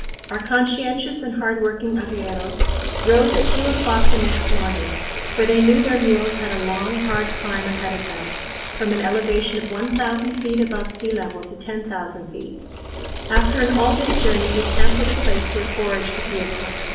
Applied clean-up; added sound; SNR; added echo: none; Bicycle; -1 dB; reverberation time 0.6 s.